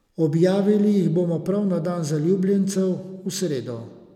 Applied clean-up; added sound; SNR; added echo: none; none; none; none.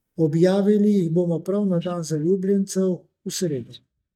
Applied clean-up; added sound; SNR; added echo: neural mask model DeepFilterNet 3.